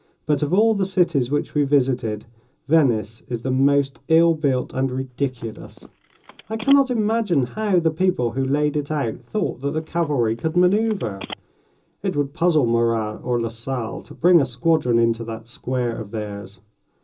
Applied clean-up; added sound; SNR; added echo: none; Telephone; 20 dB; reverberation time 0.2 s.